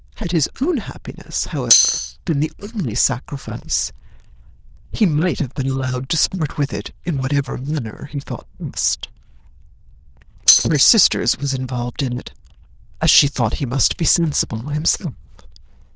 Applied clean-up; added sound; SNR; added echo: neural diffusion model UNIVERSE++.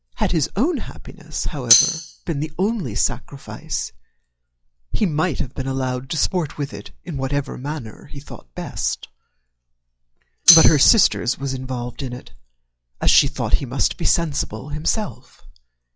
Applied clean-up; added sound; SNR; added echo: classical method log-MMSE.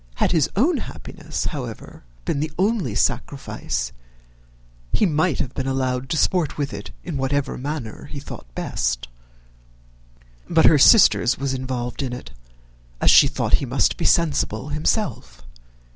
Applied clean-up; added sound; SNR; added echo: none; none; none; none.